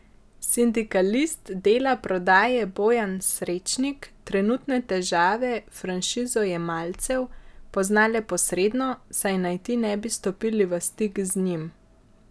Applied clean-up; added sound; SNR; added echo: none; none; none; none.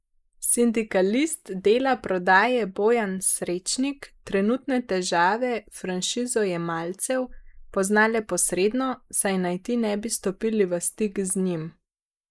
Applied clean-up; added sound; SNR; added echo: neural mask model Resemble Enhance denoiser.